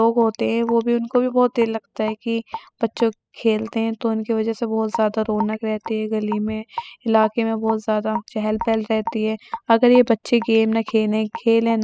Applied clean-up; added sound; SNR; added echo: classical method spectral subtraction.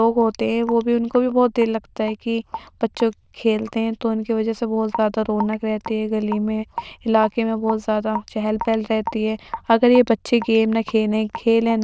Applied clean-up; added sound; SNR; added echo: neural diffusion model UNIVERSE++.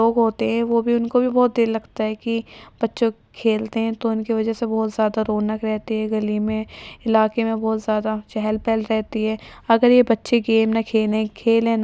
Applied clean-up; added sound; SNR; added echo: none; none; none; none.